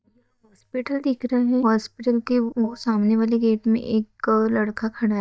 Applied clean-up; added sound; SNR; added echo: neural mask model DeepFilterNet 3.